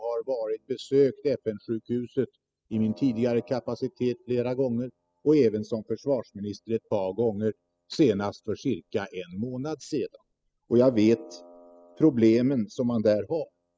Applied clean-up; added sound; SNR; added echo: classical method spectral subtraction.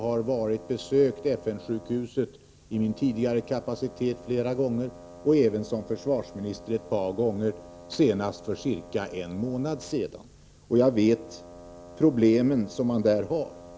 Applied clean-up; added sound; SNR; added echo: none; Wind instrument, woodwind instrument; 20 dB; none.